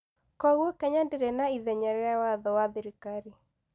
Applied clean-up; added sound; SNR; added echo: none; none; none; none.